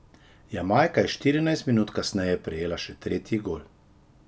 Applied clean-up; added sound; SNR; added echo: none; none; none; none.